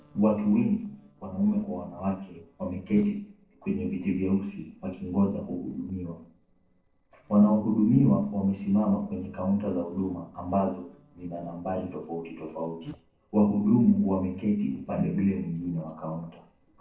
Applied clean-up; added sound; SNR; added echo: neural separator model SepFormer DNS4.